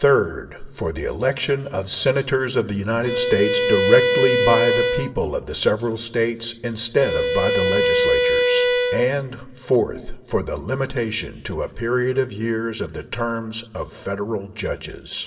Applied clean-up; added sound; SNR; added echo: none; Bowed string instrument; -3 dB; reverberation time 2.3 s.